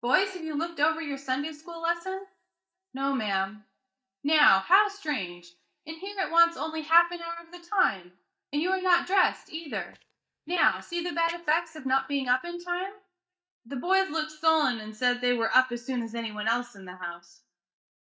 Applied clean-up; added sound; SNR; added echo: neural mask model DeepFilterNet 3.